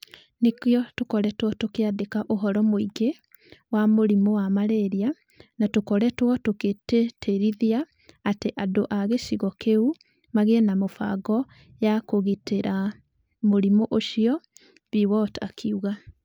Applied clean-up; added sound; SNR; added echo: none; none; none; none.